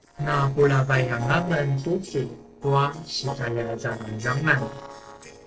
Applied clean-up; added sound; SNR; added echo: neural separator model SepFormer DNS4.